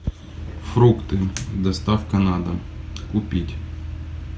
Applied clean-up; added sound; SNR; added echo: none; none; none; none.